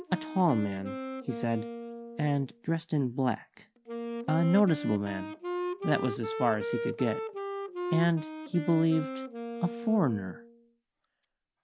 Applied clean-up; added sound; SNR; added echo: none; Wind instrument, woodwind instrument; 7 dB; none.